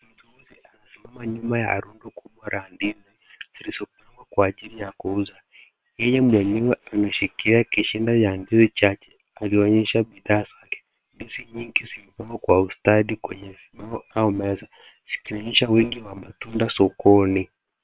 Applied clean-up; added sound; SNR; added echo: neural separator model SepFormer WHAM!.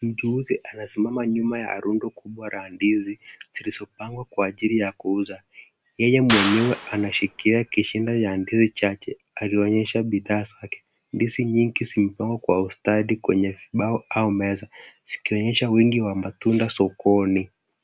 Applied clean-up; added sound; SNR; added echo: none; Clapping; 8 dB; none.